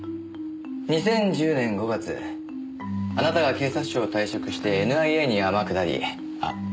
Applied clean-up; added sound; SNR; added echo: none; none; none; none.